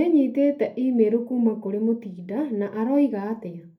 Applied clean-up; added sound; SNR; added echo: none; none; none; reverberation time 0.3 s.